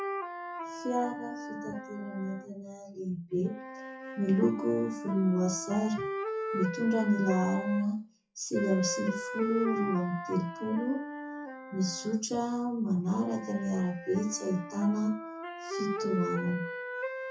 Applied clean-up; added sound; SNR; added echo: classical method WPE with log-MMSE.